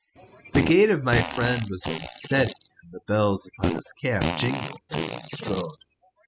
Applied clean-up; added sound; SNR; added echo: classical method spectral subtraction.